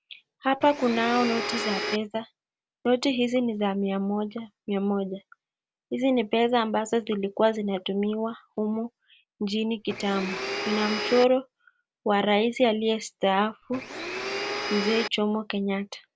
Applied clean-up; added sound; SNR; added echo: none; Domestic sounds, home sounds; 5 dB; none.